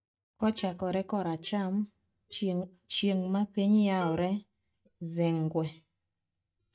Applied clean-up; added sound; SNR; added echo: neural mask model DeepFilterNet 3.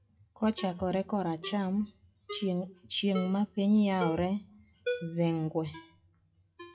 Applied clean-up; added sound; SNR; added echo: classical method WPE with log-MMSE.